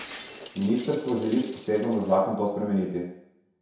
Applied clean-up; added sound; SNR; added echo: none; Shatter; 17 dB; reverberation time 0.7 s.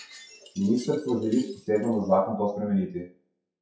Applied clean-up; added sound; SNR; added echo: classical method WPE with log-MMSE.